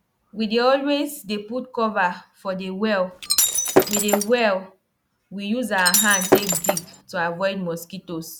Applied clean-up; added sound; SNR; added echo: none; Shatter; -3 dB; none.